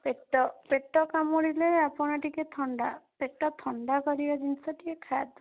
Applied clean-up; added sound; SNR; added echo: none; none; none; none.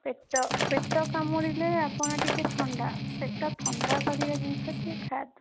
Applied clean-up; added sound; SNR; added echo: none; Shatter + Strum; 0 dB; none.